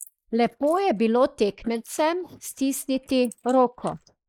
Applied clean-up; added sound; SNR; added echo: neural mask model Resemble Enhance denoiser.